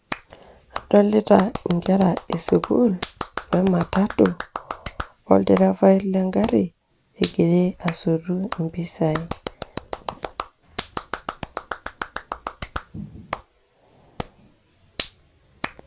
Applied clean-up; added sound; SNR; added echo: none; Clapping; 12 dB; none.